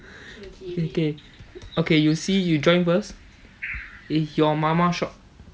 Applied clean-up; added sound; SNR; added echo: none; Bird; 19 dB; none.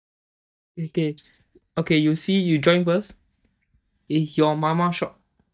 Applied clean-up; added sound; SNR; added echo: neural mask model DeepFilterNet 3.